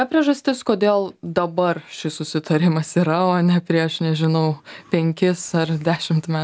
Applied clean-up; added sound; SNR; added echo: none; none; none; none.